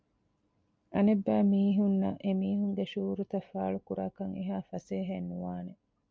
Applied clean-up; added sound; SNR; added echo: none; none; none; none.